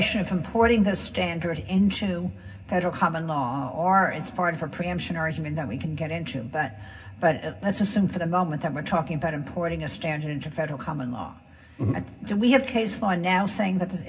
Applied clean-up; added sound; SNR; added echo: none; none; none; reverberation time 0.4 s.